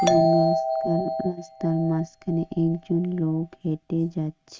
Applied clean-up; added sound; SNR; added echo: neural mask model RNNoise.